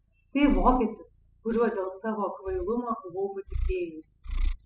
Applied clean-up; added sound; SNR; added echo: classical method spectral subtraction.